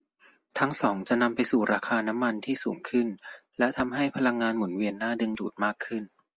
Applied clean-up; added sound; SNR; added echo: none; none; none; none.